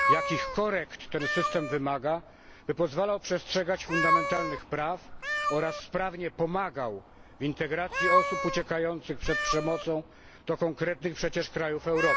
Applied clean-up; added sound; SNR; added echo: none; Meow; 2 dB; none.